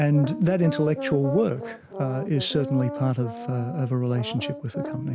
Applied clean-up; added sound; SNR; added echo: none; Brass instrument; 10 dB; none.